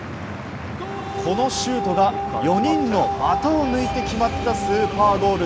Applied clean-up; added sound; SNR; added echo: none; none; none; none.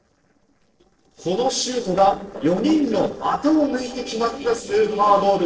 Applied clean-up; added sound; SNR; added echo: neural separator model SepFormer DNS4.